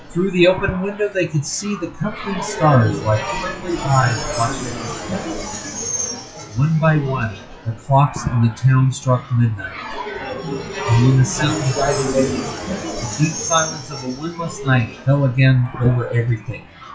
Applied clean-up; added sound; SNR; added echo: classical method WPE with log-MMSE.